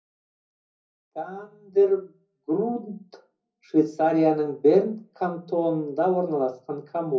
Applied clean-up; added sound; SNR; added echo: none; none; none; reverberation time 0.5 s.